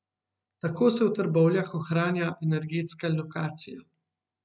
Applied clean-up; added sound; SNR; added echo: none; none; none; none.